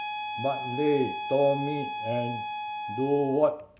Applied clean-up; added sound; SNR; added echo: none; Wind instrument, woodwind instrument; 6 dB; none.